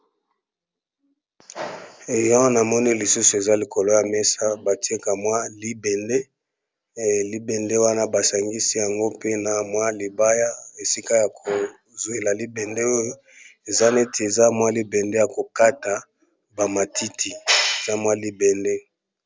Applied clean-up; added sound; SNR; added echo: none; none; none; none.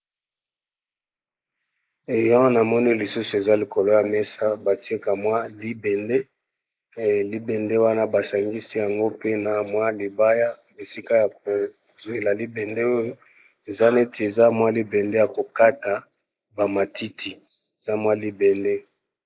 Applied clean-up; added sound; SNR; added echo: neural mask model Resemble Enhance denoiser.